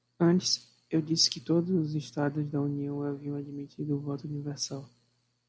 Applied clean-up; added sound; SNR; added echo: none; none; none; none.